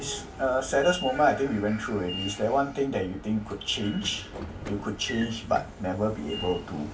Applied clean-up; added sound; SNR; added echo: none; Sliding door / Train; 13 dB; reverberation time 0.2 s.